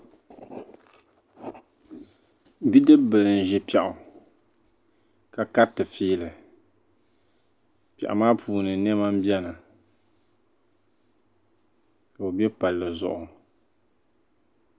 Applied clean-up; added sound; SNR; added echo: none; none; none; none.